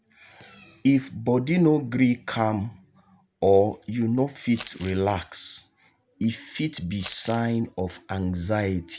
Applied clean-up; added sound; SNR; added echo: none; Crumpling, crinkling; 14 dB; none.